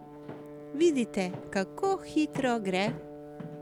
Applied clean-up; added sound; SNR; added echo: none; Walk, footsteps + Brass instrument; 11 dB; none.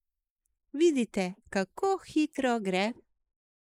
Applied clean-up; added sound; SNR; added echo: neural mask model Resemble Enhance denoiser.